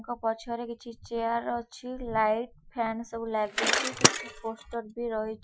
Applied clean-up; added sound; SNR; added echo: classical method Wiener filter.